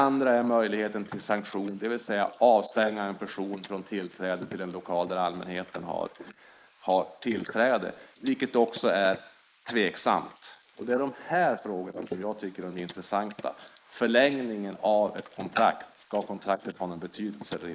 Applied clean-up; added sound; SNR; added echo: neural mask model Resemble Enhance denoiser.